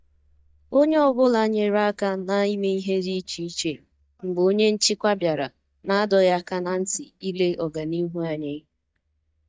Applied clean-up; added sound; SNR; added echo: neural mask model DeepFilterNet 3.